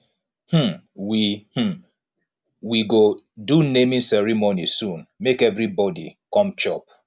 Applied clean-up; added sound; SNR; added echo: none; none; none; none.